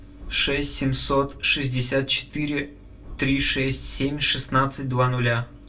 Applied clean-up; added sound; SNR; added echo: none; Boom; 14 dB; reverberation time 0.2 s.